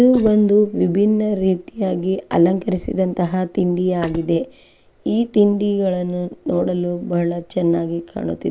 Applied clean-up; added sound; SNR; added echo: neural mask model Resemble Enhance denoiser.